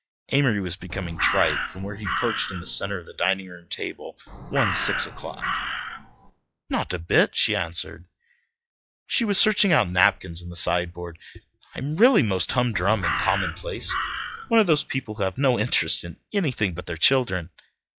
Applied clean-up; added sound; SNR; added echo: classical method log-MMSE.